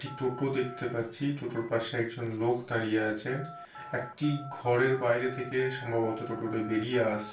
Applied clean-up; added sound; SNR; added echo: none; Telephone; 16 dB; reverberation time 0.2 s.